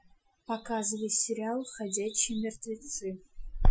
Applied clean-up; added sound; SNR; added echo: classical method Wiener filter.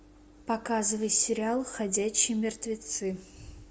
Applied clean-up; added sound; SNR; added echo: none; none; none; none.